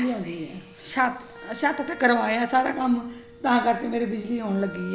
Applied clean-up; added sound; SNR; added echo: none; Wind instrument, woodwind instrument; 19 dB; none.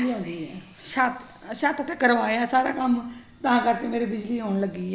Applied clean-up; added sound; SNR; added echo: none; none; none; none.